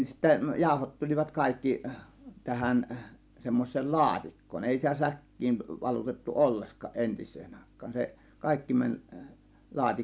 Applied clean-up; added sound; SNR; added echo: none; none; none; none.